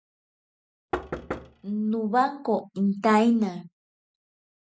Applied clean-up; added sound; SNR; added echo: none; Knock; 9 dB; none.